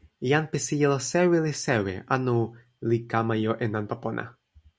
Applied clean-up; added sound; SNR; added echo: none; none; none; none.